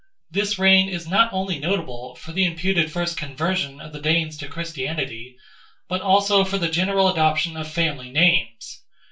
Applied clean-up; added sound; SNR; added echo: none; none; none; reverberation time 0.2 s.